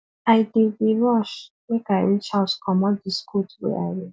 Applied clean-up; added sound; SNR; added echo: none; none; none; none.